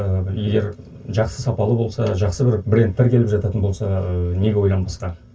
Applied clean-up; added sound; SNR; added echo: none; none; none; reverberation time 0.1 s.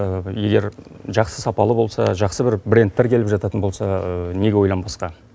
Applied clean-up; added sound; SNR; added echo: none; none; none; none.